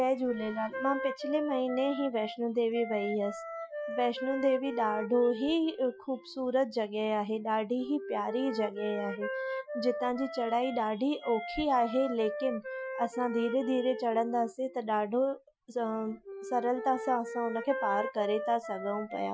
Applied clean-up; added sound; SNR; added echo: classical method Wiener filter.